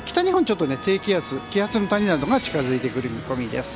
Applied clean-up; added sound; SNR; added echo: none; Vehicle; 19 dB; none.